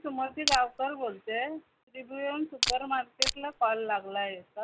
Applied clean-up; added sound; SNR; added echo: none; Crushing; -1 dB; none.